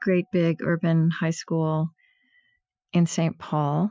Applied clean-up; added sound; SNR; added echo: classical method Wiener filter.